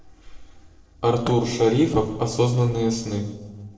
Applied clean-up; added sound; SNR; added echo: neural separator model SepFormer DNS4.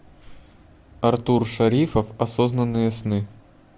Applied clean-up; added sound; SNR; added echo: none; none; none; none.